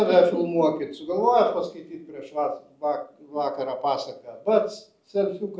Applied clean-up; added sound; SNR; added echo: none; none; none; none.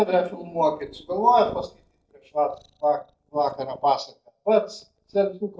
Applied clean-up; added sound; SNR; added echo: neural mask model DeepFilterNet 3.